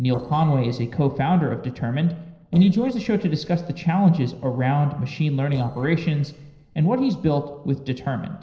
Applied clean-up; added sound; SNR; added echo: neural separator model SepFormer DNS4.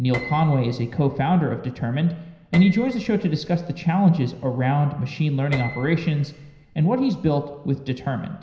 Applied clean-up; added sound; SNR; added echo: none; Piano; 17 dB; reverberation time 0.9 s.